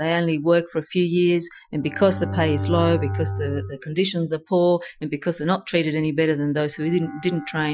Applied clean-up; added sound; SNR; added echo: classical method Wiener filter.